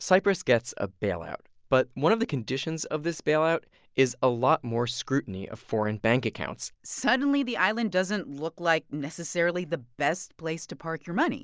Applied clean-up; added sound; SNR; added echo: none; none; none; none.